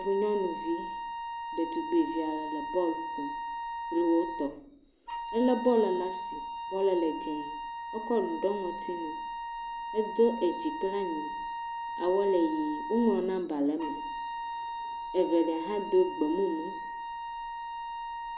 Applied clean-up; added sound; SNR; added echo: none; Wind instrument, woodwind instrument; 6 dB; none.